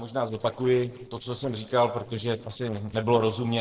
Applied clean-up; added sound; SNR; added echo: neural separator model SepFormer DNS4.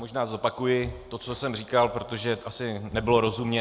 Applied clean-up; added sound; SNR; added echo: none; none; none; none.